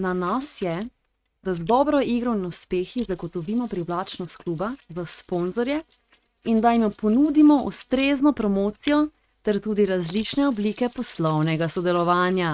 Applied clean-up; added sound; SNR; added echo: neural mask model RNNoise.